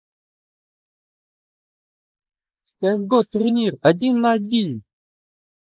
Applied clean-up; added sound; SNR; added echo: neural mask model Resemble Enhance denoiser.